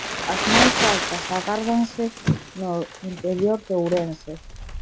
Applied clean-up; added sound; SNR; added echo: none; Crumpling, crinkling; 1 dB; none.